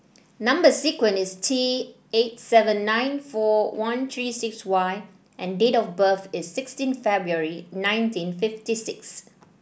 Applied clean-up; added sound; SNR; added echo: none; none; none; none.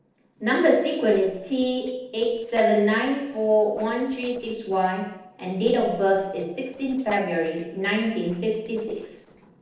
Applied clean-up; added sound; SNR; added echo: neural separator model SepFormer DNS4.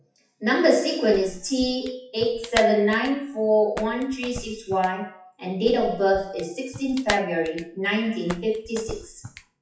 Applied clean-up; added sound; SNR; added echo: classical method WPE with log-MMSE.